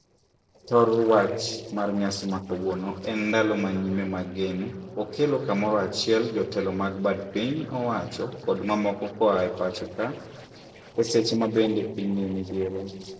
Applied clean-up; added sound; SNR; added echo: neural separator model SepFormer DNS4.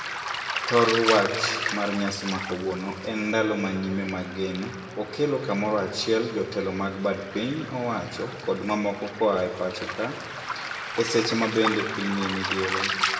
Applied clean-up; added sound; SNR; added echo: none; Waves, surf; 6 dB; reverberation time 1.7 s.